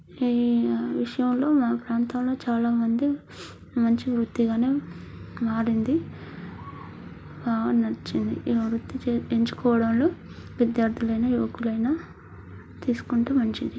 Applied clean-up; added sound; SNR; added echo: none; none; none; none.